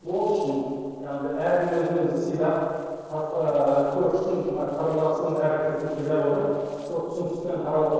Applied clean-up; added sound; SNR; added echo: neural separator model SepFormer DNS4.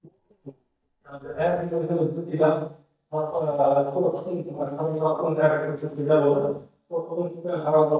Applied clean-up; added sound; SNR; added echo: neural mask model DeepFilterNet 3.